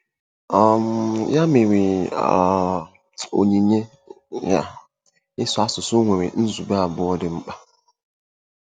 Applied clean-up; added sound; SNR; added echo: none; none; none; none.